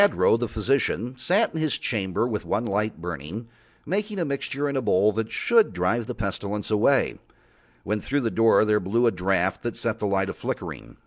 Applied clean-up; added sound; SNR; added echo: none; none; none; none.